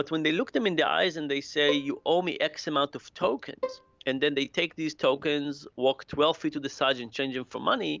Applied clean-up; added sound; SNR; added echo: none; Bowed string instrument; 13 dB; none.